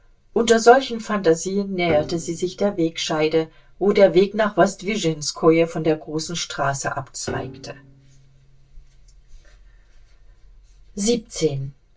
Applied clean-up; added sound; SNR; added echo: none; Piano; 17 dB; reverberation time 0.1 s.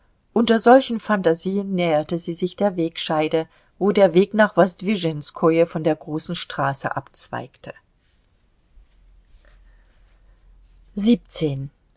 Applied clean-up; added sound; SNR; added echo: none; none; none; none.